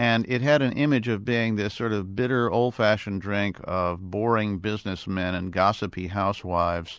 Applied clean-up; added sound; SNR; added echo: none; none; none; none.